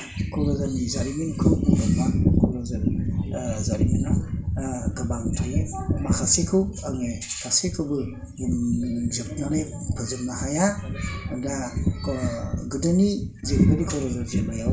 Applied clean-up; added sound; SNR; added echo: none; none; none; reverberation time 0.4 s.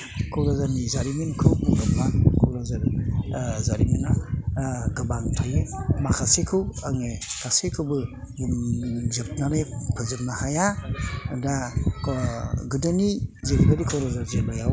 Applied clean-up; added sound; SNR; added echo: none; none; none; none.